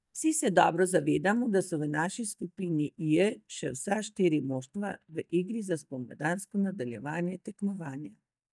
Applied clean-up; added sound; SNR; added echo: neural mask model DeepFilterNet 3.